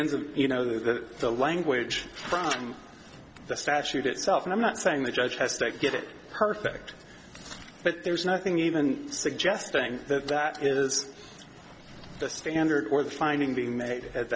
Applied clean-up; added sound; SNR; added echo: none; none; none; none.